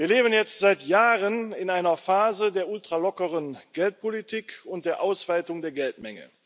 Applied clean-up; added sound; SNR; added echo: none; none; none; none.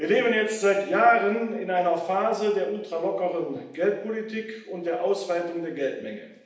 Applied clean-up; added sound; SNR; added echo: none; none; none; reverberation time 0.8 s.